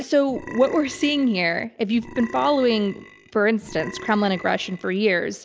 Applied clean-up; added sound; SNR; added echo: none; Burping, eructation; 17 dB; none.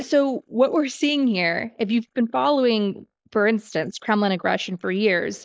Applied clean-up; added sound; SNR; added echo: neural mask model Resemble Enhance denoiser.